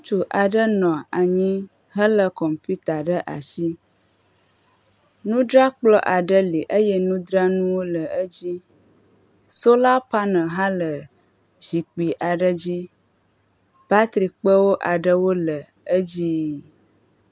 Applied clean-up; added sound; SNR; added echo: none; none; none; none.